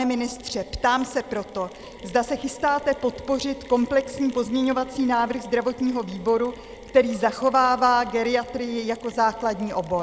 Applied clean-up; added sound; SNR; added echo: none; Mechanisms; 19 dB; none.